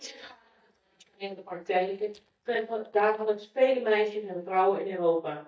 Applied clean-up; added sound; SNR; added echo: neural mask model DeepFilterNet 3.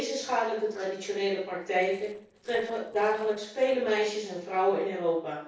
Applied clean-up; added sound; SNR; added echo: neural separator model SepFormer DNS4.